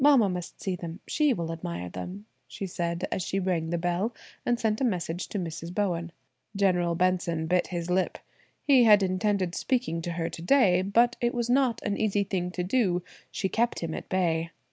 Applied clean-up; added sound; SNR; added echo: none; none; none; none.